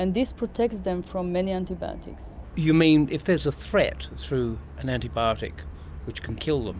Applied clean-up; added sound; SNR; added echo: none; none; none; none.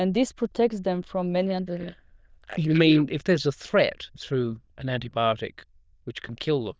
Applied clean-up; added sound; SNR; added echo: neural diffusion model UNIVERSE++.